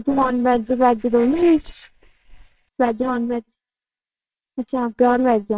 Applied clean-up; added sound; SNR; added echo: neural separator model SepFormer WHAMR!.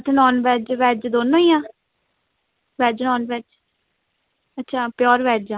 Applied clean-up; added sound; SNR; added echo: none; none; none; none.